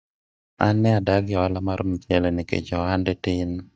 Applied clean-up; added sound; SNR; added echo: neural mask model DeepFilterNet 3.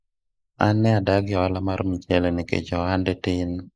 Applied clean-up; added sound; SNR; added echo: neural mask model Resemble Enhance denoiser.